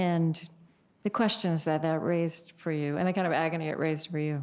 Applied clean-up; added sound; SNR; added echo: none; none; none; none.